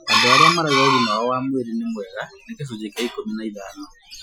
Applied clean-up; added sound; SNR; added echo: classical method Wiener filter.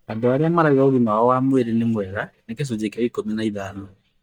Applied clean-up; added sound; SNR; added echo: neural mask model DeepFilterNet 3.